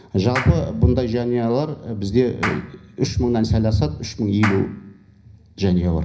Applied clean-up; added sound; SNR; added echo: none; Clapping; 13 dB; reverberation time 0.5 s.